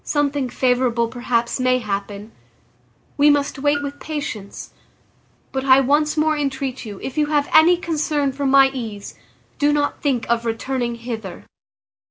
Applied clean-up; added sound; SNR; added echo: none; Bell; 18 dB; none.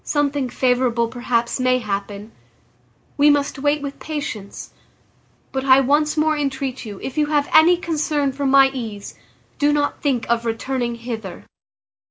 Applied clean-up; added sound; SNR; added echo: none; none; none; none.